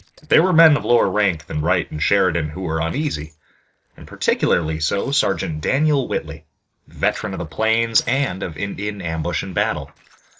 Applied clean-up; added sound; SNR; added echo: neural separator model SepFormer DNS4.